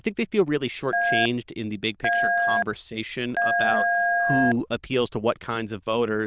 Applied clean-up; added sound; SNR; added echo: neural diffusion model UNIVERSE++.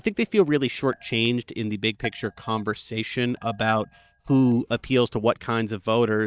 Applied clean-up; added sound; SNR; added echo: neural mask model DeepFilterNet 3.